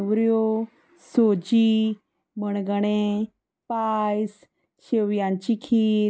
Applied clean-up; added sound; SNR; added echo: none; none; none; none.